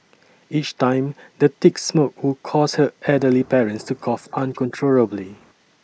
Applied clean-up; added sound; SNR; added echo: neural mask model Resemble Enhance denoiser.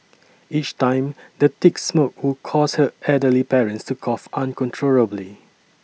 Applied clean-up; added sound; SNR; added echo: none; none; none; none.